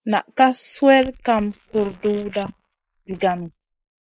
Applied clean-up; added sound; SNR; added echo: neural mask model Resemble Enhance denoiser.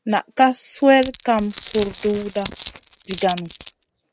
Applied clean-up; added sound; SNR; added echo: neural mask model RNNoise.